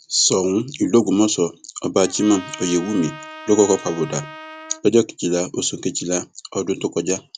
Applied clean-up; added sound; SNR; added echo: none; Trumpet; 17 dB; none.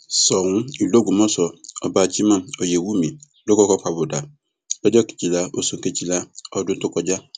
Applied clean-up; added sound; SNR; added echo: none; none; none; none.